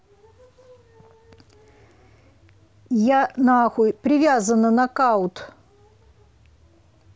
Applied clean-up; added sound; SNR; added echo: none; none; none; none.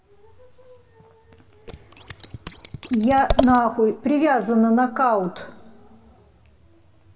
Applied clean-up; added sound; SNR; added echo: none; Scissors; 4 dB; reverberation time 2.4 s.